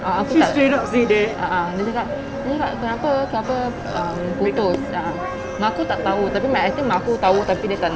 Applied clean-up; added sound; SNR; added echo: none; Wind instrument, woodwind instrument + Burping, eructation; 14 dB; none.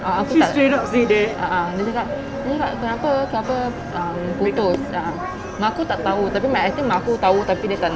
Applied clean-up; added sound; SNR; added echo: none; none; none; none.